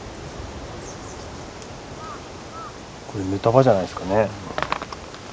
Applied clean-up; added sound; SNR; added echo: none; none; none; none.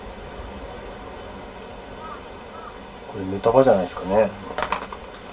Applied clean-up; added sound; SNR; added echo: none; none; none; reverberation time 0.1 s.